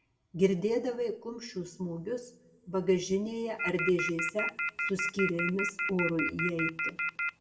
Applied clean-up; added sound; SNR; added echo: none; Telephone; 1 dB; reverberation time 0.4 s.